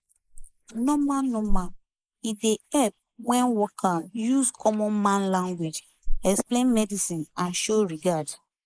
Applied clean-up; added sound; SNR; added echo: neural mask model Resemble Enhance denoiser.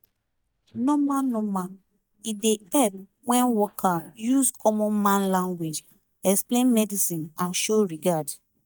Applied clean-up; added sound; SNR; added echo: neural mask model DeepFilterNet 3.